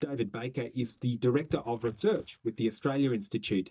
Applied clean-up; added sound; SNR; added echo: neural mask model DeepFilterNet 3.